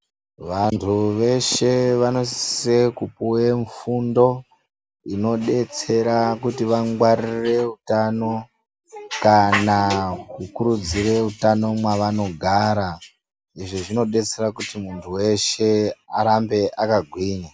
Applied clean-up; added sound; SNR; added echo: none; none; none; none.